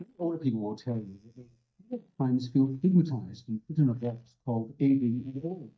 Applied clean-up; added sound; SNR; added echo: neural mask model DeepFilterNet 3.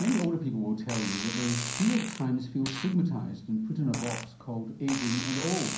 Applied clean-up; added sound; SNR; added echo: none; Fart; 8 dB; reverberation time 0.6 s.